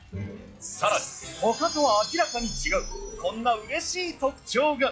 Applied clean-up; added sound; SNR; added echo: classical method log-MMSE.